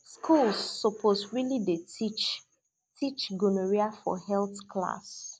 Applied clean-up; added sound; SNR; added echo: none; none; none; none.